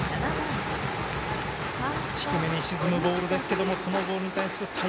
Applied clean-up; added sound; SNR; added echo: none; none; none; none.